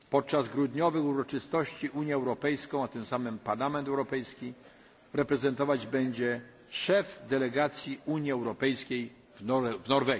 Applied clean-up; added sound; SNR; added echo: none; none; none; none.